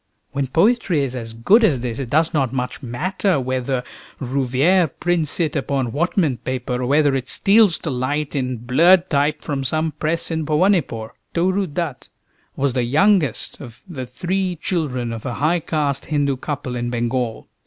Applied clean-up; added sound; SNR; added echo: none; none; none; none.